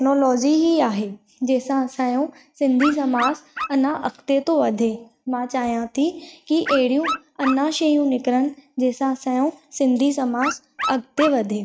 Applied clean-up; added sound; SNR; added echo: neural mask model RNNoise.